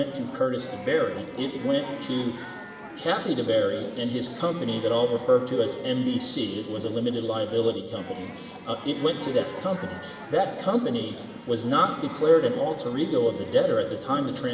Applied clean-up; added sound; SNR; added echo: none; Chatter / Chirp, tweet / Livestock, farm animals, working animals; 14 dB; reverberation time 1.1 s.